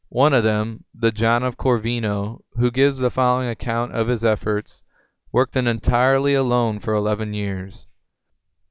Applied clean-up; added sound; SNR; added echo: none; none; none; none.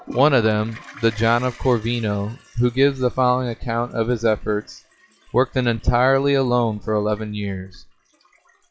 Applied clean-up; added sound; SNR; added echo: classical method log-MMSE.